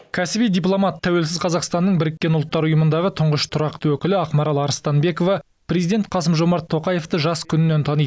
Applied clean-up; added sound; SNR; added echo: none; none; none; none.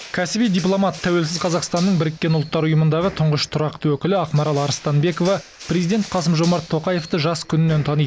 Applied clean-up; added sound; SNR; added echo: none; Crushing; 19 dB; none.